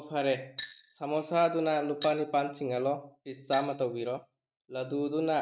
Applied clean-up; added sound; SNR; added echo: neural mask model RNNoise.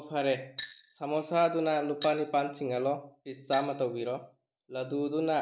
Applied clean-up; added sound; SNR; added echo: none; Glass; 18 dB; none.